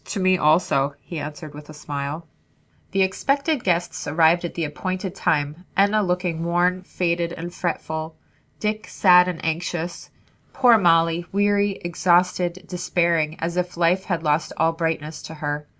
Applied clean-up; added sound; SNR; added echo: none; none; none; none.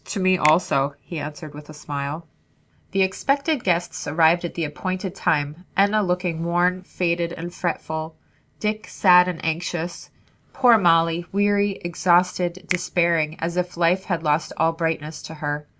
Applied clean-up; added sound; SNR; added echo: none; Finger snapping; 15 dB; none.